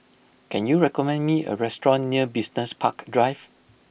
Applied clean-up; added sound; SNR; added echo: none; none; none; none.